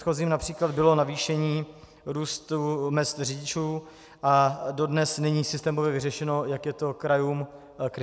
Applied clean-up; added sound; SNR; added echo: none; none; none; none.